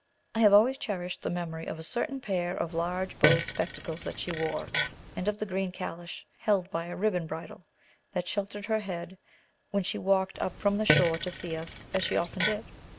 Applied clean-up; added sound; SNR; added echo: none; Fart; 1 dB; none.